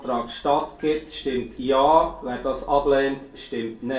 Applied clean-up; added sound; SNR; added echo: neural separator model SepFormer DNS4.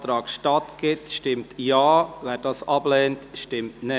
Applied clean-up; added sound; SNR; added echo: none; none; none; none.